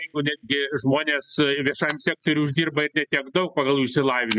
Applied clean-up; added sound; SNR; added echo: classical method spectral subtraction.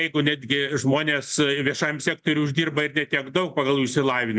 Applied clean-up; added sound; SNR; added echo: none; none; none; none.